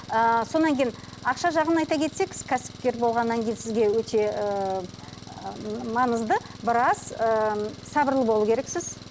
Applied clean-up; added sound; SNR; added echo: none; Engine; 17 dB; none.